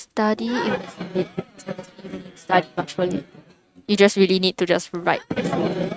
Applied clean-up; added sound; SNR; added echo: neural mask model RNNoise.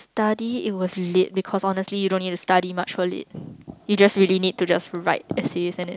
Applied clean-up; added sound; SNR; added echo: none; none; none; none.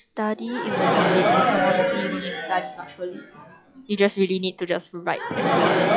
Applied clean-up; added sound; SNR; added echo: classical method log-MMSE.